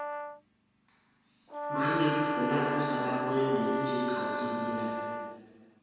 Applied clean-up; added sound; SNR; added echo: none; Brass instrument; 3 dB; reverberation time 2.1 s.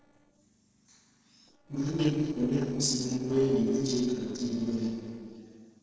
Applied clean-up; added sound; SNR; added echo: neural separator model SepFormer DNS4.